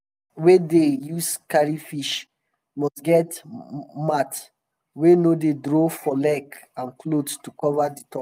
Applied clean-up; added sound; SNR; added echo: none; none; none; none.